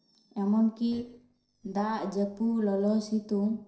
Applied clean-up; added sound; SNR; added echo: neural separator model SepFormer DNS4.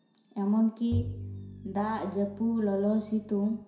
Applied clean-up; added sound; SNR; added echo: none; Bowed string instrument; 9 dB; reverberation time 0.7 s.